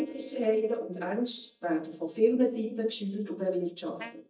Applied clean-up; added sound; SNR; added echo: neural mask model DeepFilterNet 3.